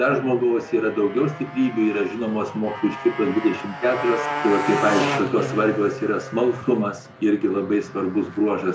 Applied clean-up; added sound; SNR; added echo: none; Motorcycle; 9 dB; none.